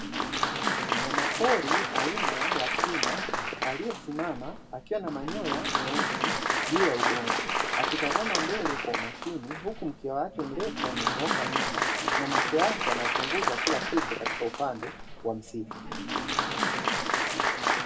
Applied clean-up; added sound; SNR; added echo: none; Applause; -4 dB; reverberation time 0.9 s.